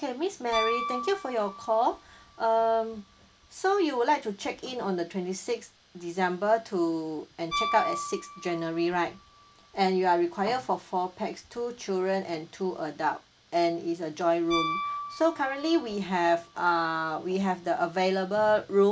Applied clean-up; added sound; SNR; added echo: none; Piano; 12 dB; none.